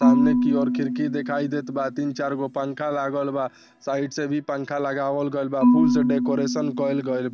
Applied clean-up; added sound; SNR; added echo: none; Marimba, xylophone / Wood; -1 dB; none.